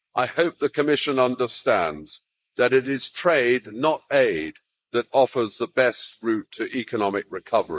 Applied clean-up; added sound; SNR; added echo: neural mask model Resemble Enhance denoiser.